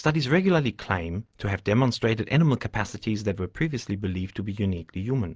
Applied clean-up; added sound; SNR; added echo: none; none; none; none.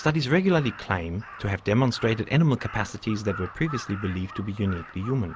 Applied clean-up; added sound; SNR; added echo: none; Crow; 17 dB; none.